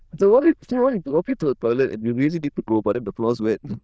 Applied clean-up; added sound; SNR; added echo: neural diffusion model UNIVERSE++.